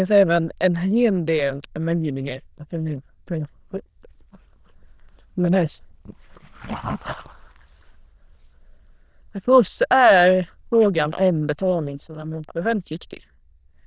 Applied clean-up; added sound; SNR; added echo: neural diffusion model UNIVERSE++.